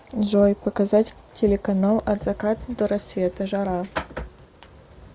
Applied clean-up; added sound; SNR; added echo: none; none; none; none.